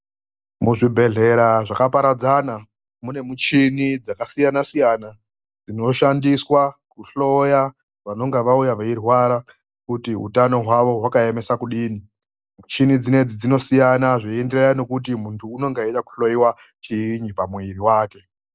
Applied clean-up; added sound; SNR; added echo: none; none; none; none.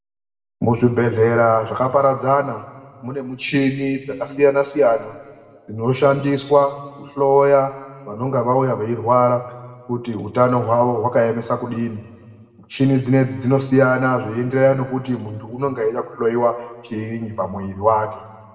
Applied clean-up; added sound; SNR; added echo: none; none; none; reverberation time 1.4 s.